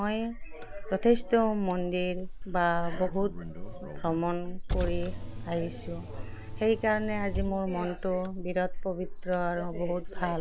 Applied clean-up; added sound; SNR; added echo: none; Car; 4 dB; none.